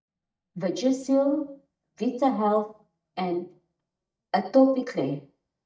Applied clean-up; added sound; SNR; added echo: neural mask model DeepFilterNet 3.